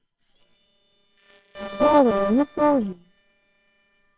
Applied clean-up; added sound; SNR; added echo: neural separator model SepFormer WHAMR!.